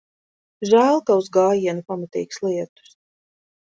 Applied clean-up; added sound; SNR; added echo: none; none; none; none.